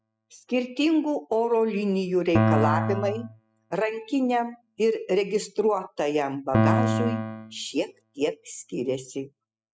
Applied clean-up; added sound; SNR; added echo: classical method spectral subtraction.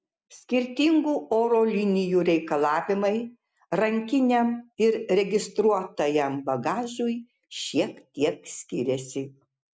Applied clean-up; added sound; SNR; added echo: none; none; none; none.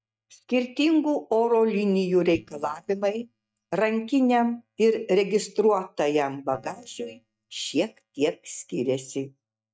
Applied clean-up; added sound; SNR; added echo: neural mask model DeepFilterNet 3.